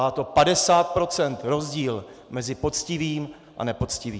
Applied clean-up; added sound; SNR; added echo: none; none; none; none.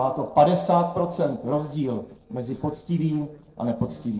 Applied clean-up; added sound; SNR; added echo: neural separator model SepFormer DNS4.